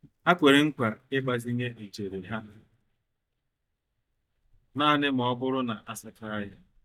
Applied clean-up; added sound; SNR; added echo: neural mask model DeepFilterNet 3.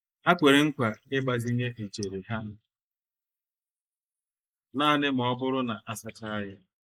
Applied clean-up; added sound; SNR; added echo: neural mask model Resemble Enhance denoiser.